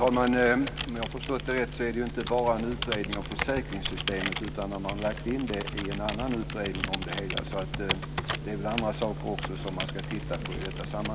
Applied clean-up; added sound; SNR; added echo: none; Computer keyboard; 6 dB; none.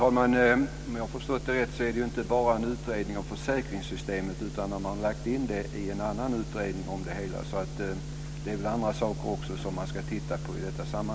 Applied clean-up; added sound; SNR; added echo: none; none; none; none.